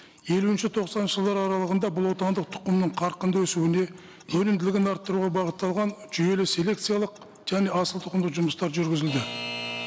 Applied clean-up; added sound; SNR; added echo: none; Alarm / Clock; 18 dB; none.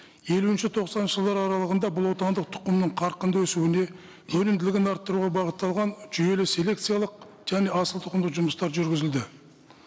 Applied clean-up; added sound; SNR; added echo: none; none; none; none.